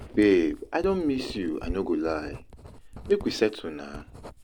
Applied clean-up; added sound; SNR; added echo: none; Writing; 15 dB; none.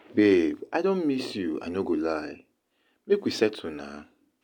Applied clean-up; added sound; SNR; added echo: none; none; none; none.